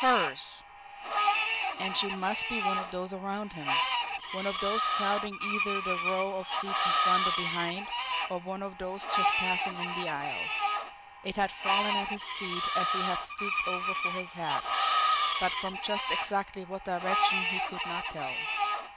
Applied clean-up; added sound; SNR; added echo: none; Screech; -4 dB; none.